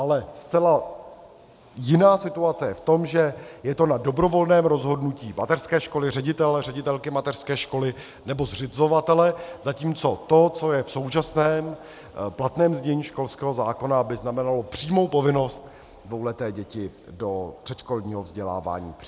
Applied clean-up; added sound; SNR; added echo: none; none; none; none.